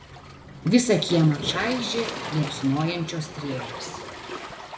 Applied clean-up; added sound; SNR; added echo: none; Waves, surf; 10 dB; reverberation time 0.8 s.